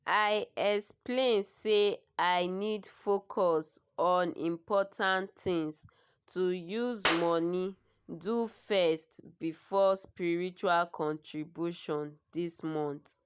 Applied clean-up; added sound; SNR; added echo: none; Clapping; 7 dB; none.